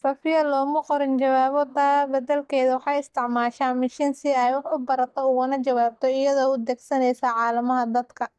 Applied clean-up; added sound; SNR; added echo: neural mask model DeepFilterNet 3.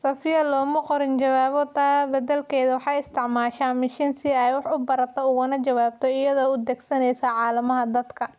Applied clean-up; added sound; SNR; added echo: none; none; none; none.